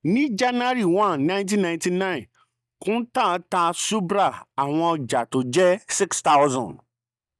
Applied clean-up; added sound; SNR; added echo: neural mask model DeepFilterNet 3.